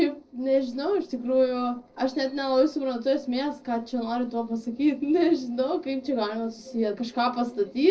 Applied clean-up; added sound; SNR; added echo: neural separator model SepFormer DNS4.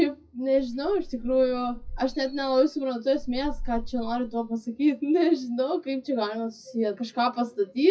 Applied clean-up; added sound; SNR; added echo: classical method WPE with log-MMSE.